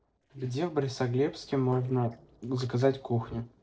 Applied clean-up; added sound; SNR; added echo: neural separator model SepFormer DNS4.